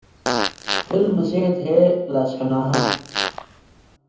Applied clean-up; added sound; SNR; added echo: none; Fart; 5 dB; reverberation time 0.7 s.